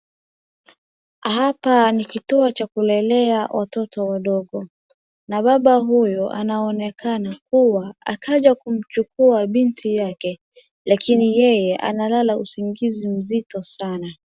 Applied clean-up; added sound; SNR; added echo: none; none; none; none.